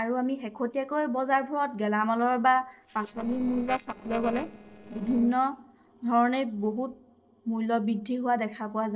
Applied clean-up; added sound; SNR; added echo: neural separator model SepFormer DNS4.